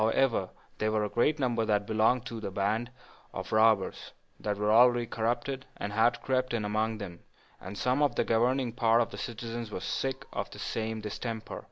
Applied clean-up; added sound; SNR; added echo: none; none; none; none.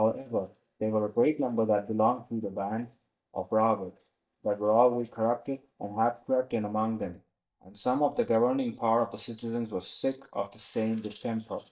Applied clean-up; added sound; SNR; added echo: neural mask model DeepFilterNet 3.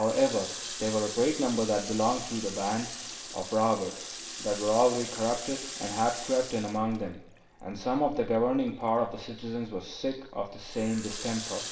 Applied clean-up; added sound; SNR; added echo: none; Water tap, faucet; 11 dB; reverberation time 0.7 s.